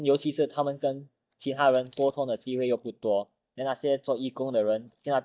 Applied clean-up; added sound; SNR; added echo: neural mask model DeepFilterNet 3.